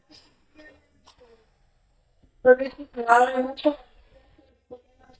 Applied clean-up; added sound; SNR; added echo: neural mask model DeepFilterNet 3.